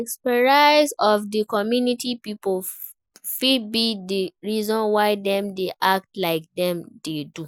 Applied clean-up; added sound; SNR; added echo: none; none; none; none.